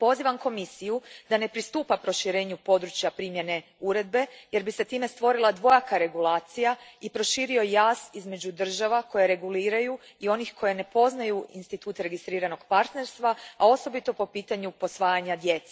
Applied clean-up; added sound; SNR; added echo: none; none; none; none.